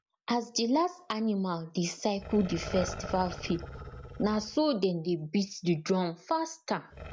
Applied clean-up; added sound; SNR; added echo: none; Growling; 14 dB; none.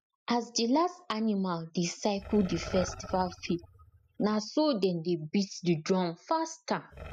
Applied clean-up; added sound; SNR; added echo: classical method spectral subtraction.